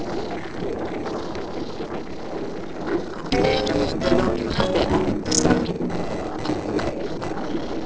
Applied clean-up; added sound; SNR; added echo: neural separator model SepFormer DNS4.